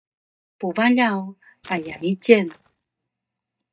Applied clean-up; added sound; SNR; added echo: neural mask model DeepFilterNet 3.